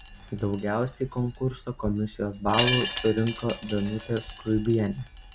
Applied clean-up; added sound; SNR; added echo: none; Wind chime; 5 dB; none.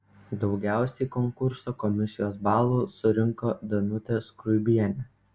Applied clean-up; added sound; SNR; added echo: none; none; none; none.